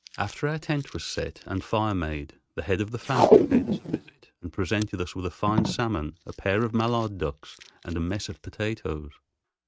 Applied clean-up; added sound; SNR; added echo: neural mask model RNNoise.